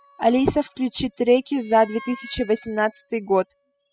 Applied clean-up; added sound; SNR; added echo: classical method spectral subtraction.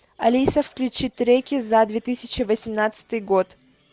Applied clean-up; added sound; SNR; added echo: none; none; none; none.